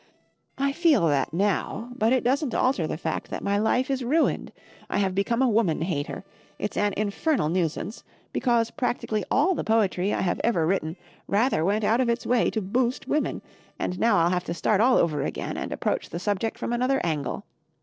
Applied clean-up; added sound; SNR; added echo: neural separator model SepFormer DNS4.